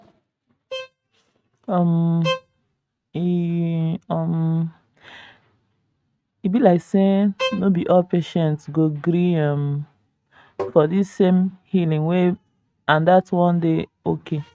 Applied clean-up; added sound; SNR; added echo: neural mask model RNNoise.